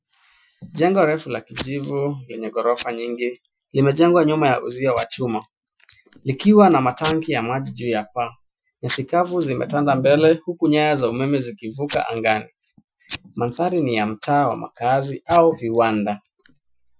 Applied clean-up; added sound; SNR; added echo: classical method Wiener filter.